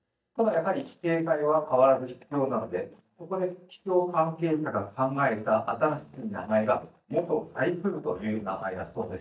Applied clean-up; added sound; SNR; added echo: neural mask model DeepFilterNet 3.